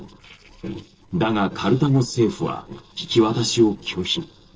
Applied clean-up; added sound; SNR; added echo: neural separator model SepFormer DNS4.